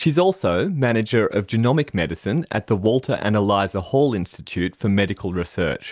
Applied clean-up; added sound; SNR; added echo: none; none; none; none.